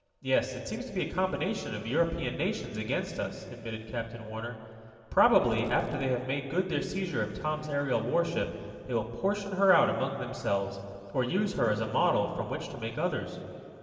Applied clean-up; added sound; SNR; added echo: none; Fireworks; 20 dB; reverberation time 2.7 s.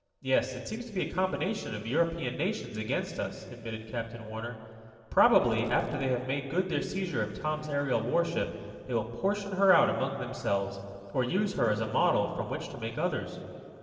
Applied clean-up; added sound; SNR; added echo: neural separator model SepFormer DNS4.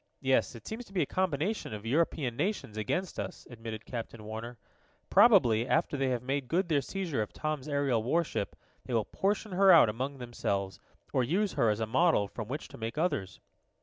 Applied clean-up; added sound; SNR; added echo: none; none; none; none.